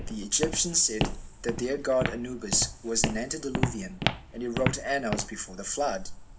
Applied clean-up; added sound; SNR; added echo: none; Walk, footsteps; 4 dB; reverberation time 0.4 s.